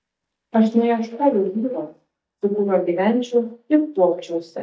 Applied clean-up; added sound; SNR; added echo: neural mask model DeepFilterNet 3.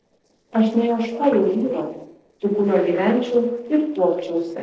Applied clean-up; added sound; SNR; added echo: neural separator model SepFormer DNS4.